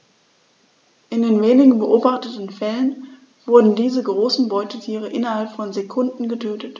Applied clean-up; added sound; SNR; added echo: none; none; none; none.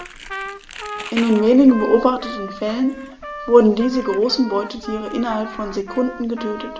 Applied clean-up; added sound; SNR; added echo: none; Trumpet + Crumpling, crinkling; 14 dB; none.